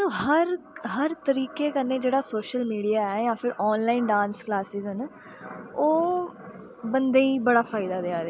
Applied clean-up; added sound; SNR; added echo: none; none; none; none.